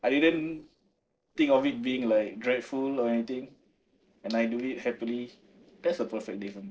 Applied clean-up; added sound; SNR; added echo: neural separator model SepFormer DNS4.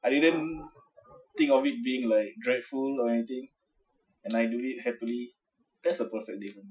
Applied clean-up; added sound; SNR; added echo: classical method Wiener filter.